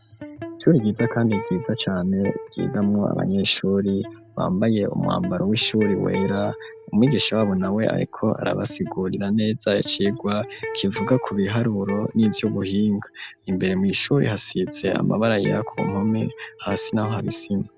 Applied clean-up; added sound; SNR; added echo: none; Electric guitar; 14 dB; none.